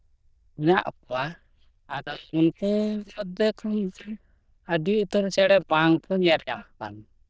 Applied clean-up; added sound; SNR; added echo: neural diffusion model UNIVERSE++.